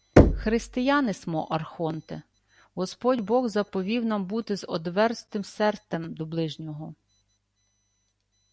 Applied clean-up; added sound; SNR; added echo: none; Knock; -4 dB; none.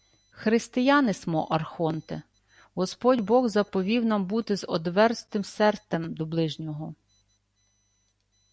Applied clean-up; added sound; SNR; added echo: none; none; none; none.